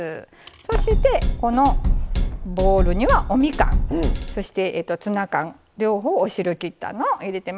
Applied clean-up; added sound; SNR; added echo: none; Drum kit; -2 dB; none.